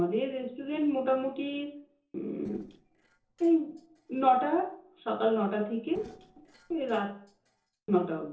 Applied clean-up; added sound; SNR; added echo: neural separator model SepFormer DNS4.